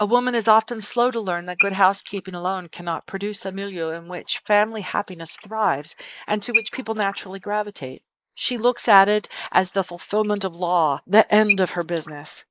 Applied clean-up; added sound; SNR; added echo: neural mask model Resemble Enhance denoiser.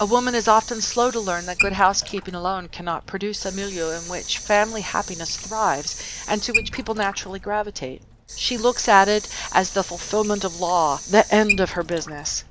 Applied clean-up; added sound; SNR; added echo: none; Sink (filling or washing) / Water tap, faucet; 10 dB; none.